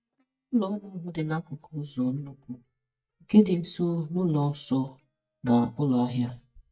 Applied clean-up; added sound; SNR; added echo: neural mask model DeepFilterNet 3.